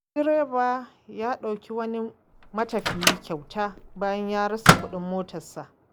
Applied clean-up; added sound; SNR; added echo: none; Microwave oven; -2 dB; none.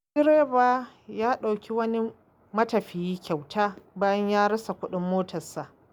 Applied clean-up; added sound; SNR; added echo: none; none; none; none.